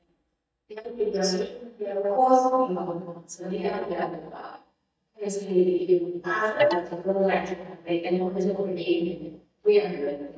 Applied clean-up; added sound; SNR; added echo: neural mask model DeepFilterNet 3.